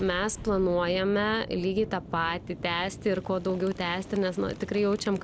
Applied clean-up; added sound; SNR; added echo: none; Boom; 14 dB; none.